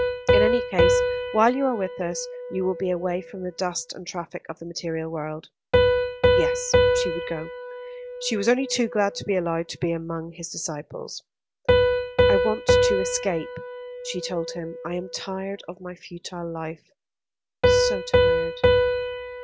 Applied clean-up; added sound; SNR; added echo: none; Piano; -4 dB; none.